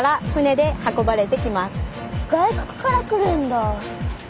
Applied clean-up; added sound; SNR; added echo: none; none; none; none.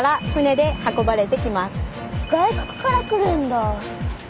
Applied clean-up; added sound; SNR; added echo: none; Ringtone; 18 dB; none.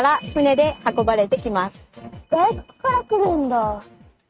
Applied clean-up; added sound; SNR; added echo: neural mask model RNNoise.